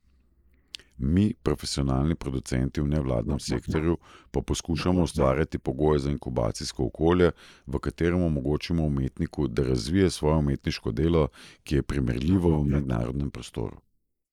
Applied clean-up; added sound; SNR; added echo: neural mask model Resemble Enhance denoiser.